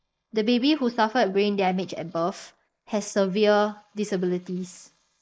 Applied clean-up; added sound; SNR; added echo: neural mask model Resemble Enhance denoiser.